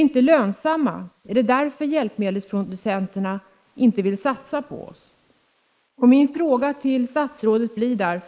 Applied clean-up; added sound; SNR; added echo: neural mask model Resemble Enhance denoiser.